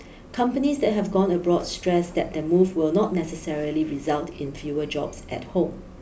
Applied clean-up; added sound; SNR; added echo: none; none; none; none.